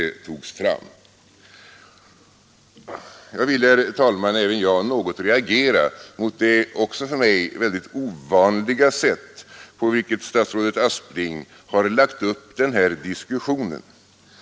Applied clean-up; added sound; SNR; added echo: none; none; none; none.